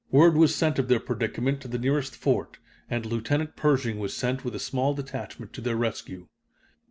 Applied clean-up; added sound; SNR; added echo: none; none; none; none.